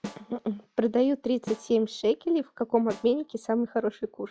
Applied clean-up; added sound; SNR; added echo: classical method log-MMSE.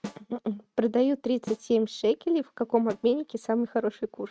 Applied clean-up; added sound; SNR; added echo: neural mask model RNNoise.